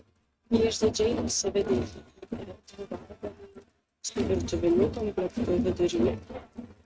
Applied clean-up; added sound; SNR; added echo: neural mask model RNNoise.